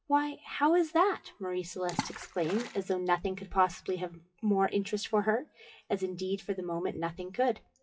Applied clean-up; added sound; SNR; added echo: classical method WPE with log-MMSE.